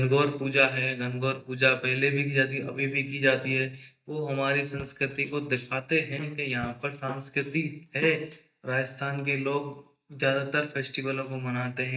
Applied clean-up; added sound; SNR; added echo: neural mask model DeepFilterNet 3.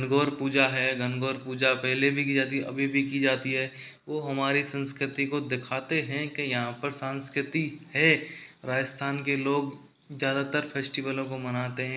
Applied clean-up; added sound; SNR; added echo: none; none; none; none.